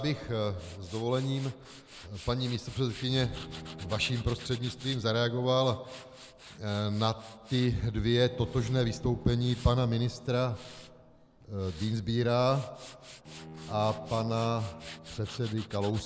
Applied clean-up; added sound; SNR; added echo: none; Tools + Bowed string instrument; 17 dB; none.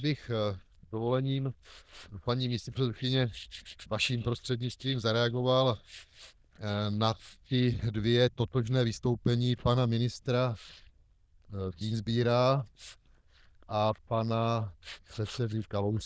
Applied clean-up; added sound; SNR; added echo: neural diffusion model UNIVERSE++.